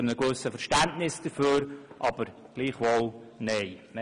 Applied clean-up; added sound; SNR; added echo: none; none; none; none.